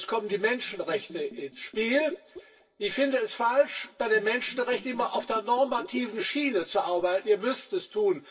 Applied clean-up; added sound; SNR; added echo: neural separator model SepFormer DNS4.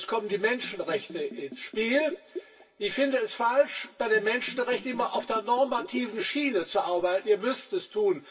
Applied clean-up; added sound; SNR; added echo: none; Bathtub (filling or washing); 17 dB; reverberation time 0.1 s.